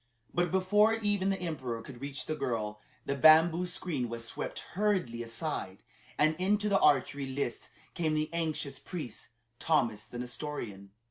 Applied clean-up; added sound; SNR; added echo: none; none; none; none.